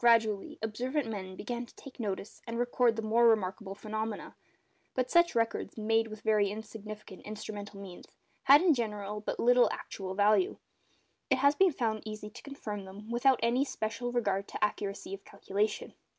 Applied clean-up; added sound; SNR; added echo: none; none; none; none.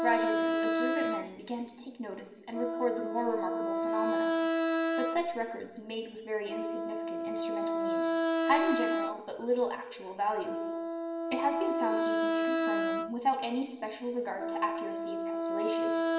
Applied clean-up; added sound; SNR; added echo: none; Wind instrument, woodwind instrument; -3 dB; reverberation time 1.0 s.